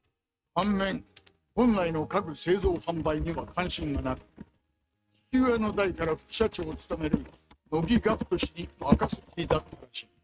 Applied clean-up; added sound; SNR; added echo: neural mask model RNNoise.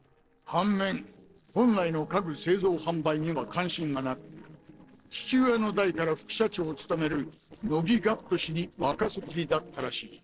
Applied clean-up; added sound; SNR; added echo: neural separator model SepFormer DNS4.